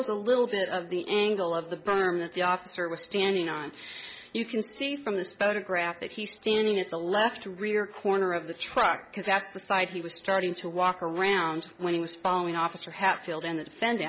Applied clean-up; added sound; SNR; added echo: none; none; none; none.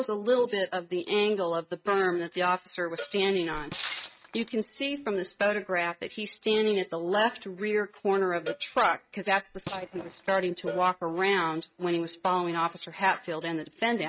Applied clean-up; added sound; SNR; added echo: neural mask model RNNoise.